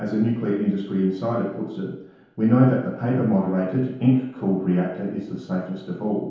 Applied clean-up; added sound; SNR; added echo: none; none; none; reverberation time 0.8 s.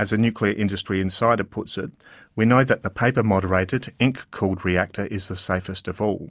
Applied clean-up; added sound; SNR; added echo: none; none; none; none.